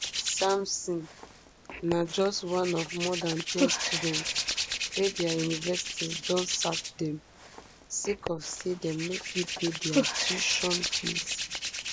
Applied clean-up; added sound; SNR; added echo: none; Hands; 1 dB; none.